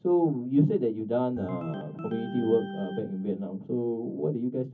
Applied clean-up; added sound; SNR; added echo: none; Organ; 11 dB; reverberation time 0.3 s.